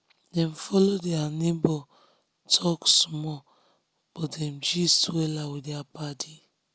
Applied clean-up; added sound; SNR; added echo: none; none; none; none.